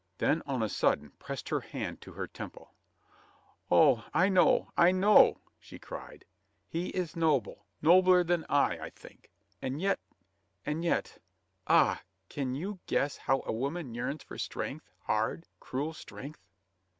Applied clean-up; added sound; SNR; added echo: none; none; none; none.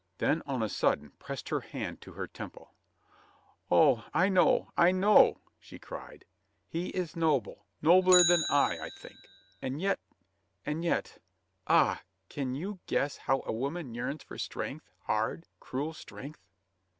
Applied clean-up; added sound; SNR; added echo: none; Bicycle; 13 dB; none.